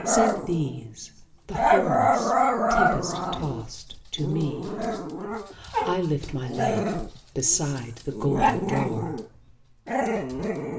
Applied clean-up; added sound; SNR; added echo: none; Growling; -4 dB; reverberation time 0.8 s.